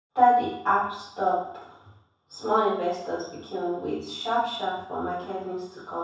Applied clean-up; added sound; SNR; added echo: none; none; none; reverberation time 0.7 s.